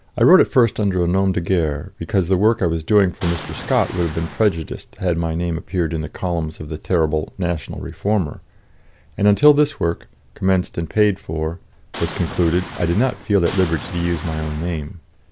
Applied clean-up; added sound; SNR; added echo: none; Boom; 13 dB; none.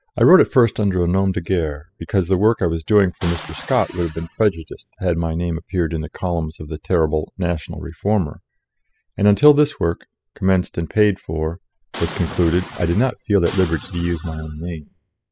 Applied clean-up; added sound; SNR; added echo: classical method spectral subtraction.